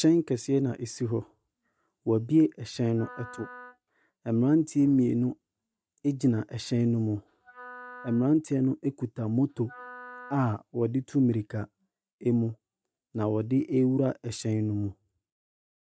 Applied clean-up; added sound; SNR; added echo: neural mask model RNNoise.